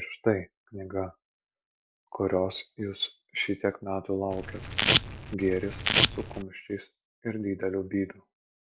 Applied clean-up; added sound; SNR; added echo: none; Domestic sounds, home sounds; -4 dB; none.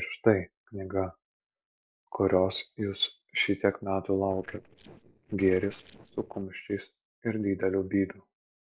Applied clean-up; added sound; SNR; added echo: neural separator model SepFormer DNS4.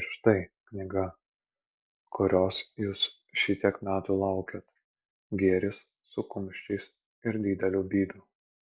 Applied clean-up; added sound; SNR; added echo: none; none; none; none.